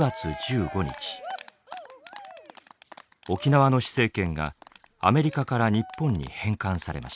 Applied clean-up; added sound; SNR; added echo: none; Cheering; 17 dB; none.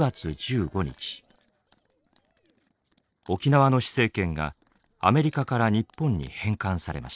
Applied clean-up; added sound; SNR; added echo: neural separator model SepFormer DNS4.